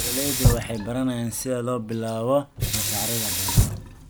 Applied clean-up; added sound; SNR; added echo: none; Sink (filling or washing); -2 dB; none.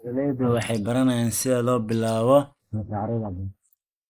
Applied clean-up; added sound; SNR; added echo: neural mask model Resemble Enhance denoiser.